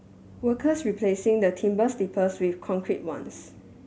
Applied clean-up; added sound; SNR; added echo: none; none; none; none.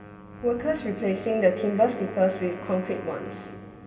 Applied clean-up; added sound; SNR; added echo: none; Wind instrument, woodwind instrument; 16 dB; reverberation time 2.3 s.